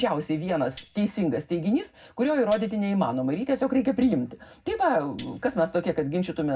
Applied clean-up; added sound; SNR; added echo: none; Tambourine; 12 dB; reverberation time 0.3 s.